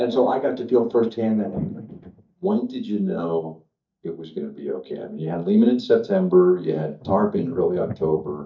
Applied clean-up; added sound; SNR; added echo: neural mask model DeepFilterNet 3.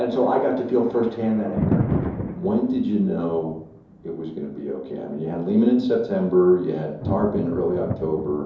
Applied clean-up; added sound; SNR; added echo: none; Thunder; 8 dB; reverberation time 2.8 s.